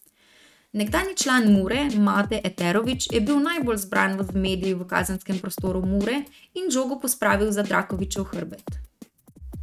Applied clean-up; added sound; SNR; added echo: neural mask model RNNoise.